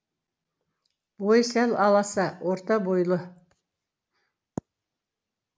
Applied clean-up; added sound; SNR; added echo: none; none; none; none.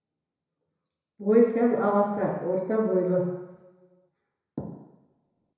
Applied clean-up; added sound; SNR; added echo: none; none; none; reverberation time 1.0 s.